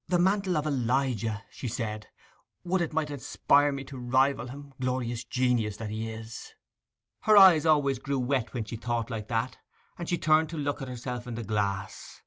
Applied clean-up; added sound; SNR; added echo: none; none; none; none.